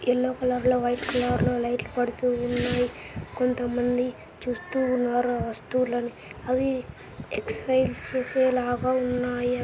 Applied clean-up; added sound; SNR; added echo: none; Whoosh, swoosh, swish; 11 dB; none.